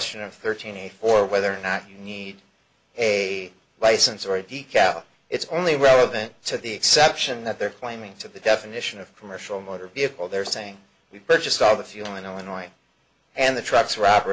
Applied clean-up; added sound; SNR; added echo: none; none; none; none.